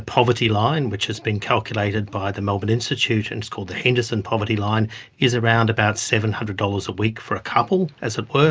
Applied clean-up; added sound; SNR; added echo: none; none; none; none.